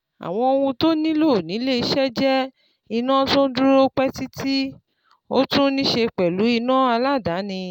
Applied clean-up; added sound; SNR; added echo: none; none; none; none.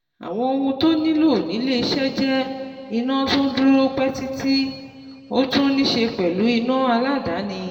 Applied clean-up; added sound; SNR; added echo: none; none; none; reverberation time 1.8 s.